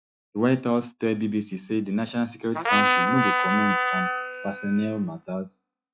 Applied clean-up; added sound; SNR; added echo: classical method log-MMSE.